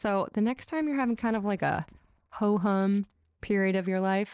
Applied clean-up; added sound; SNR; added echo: neural separator model SepFormer DNS4.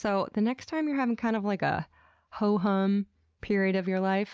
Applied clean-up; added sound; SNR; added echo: none; none; none; none.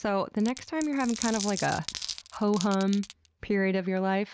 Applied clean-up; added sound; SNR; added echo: none; Glass; 11 dB; none.